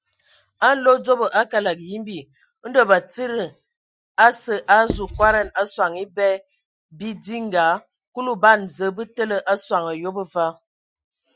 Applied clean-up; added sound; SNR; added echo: classical method Wiener filter.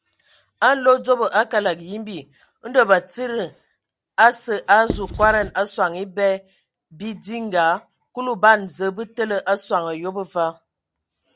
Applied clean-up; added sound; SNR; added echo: none; Writing; 8 dB; none.